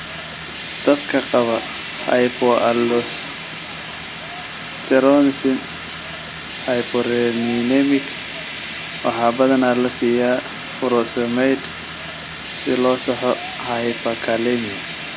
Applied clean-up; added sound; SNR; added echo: none; Fire; 10 dB; none.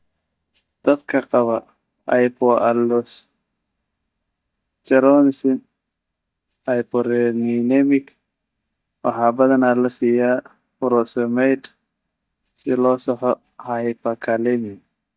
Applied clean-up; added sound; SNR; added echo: neural mask model DeepFilterNet 3.